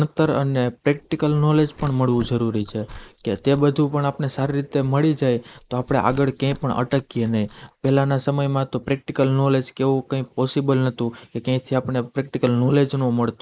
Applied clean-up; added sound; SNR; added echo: neural mask model Resemble Enhance denoiser.